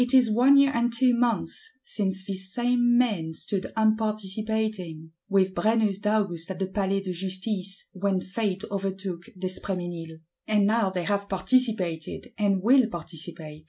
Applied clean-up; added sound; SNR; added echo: none; none; none; none.